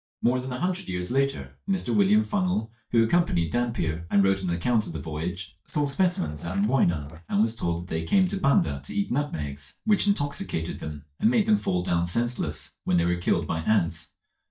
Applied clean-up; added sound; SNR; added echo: neural mask model DeepFilterNet 3.